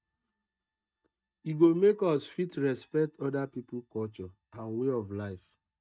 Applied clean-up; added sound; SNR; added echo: neural mask model DeepFilterNet 3.